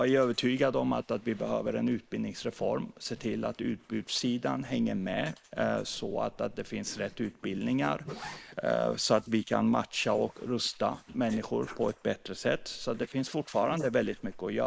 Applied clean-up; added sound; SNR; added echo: neural mask model Resemble Enhance denoiser.